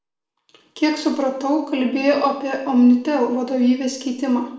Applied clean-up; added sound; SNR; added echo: none; none; none; reverberation time 0.7 s.